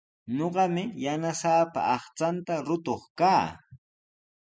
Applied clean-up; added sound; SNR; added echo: none; none; none; none.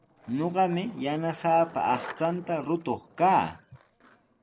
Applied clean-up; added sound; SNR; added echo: none; Skateboard; 19 dB; none.